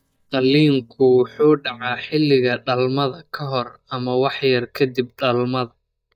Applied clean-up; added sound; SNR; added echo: neural mask model DeepFilterNet 3.